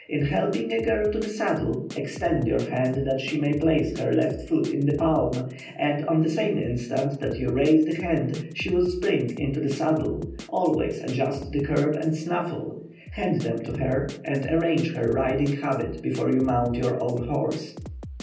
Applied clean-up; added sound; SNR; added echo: none; Drum kit; 15 dB; reverberation time 0.6 s.